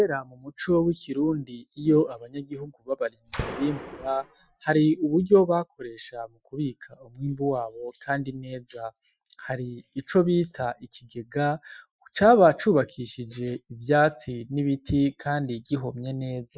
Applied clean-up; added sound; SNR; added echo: classical method Wiener filter.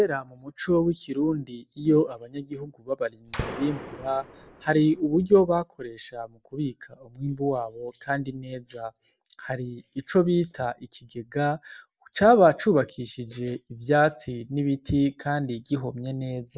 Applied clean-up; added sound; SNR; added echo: none; Gunshot, gunfire; 11 dB; none.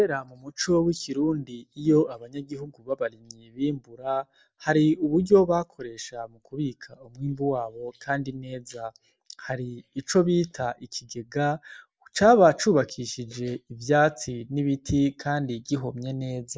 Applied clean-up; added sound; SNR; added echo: none; none; none; none.